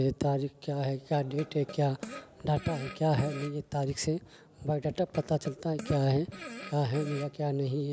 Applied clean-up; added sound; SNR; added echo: none; Fart; 15 dB; none.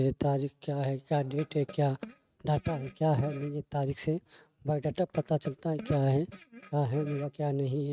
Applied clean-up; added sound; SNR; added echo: neural mask model RNNoise.